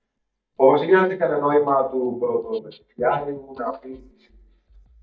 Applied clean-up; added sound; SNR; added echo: neural mask model DeepFilterNet 3.